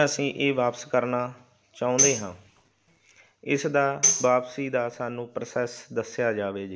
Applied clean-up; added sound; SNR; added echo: none; Tambourine; 1 dB; none.